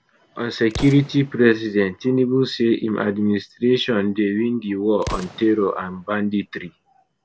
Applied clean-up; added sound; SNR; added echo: none; Explosion; 19 dB; none.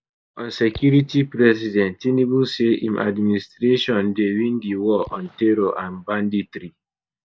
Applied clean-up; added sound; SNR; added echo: neural mask model DeepFilterNet 3.